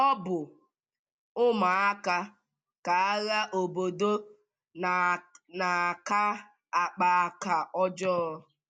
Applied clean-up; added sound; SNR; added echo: none; none; none; none.